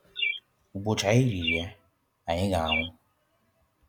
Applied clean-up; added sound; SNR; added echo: none; Bird; 6 dB; none.